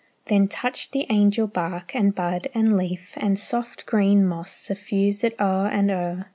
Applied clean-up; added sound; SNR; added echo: none; none; none; none.